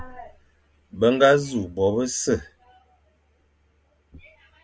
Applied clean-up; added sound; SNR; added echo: none; none; none; none.